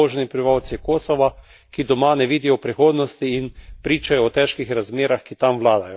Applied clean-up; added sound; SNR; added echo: neural mask model DeepFilterNet 3.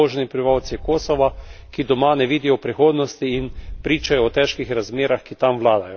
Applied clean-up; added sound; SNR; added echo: none; Boom; 17 dB; none.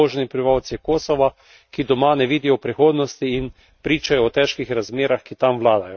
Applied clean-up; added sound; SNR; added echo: neural mask model RNNoise.